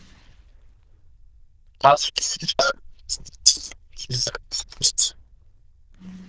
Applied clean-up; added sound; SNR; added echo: neural diffusion model UNIVERSE++.